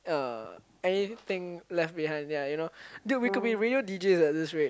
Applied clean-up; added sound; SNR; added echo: none; Brass instrument; 8 dB; none.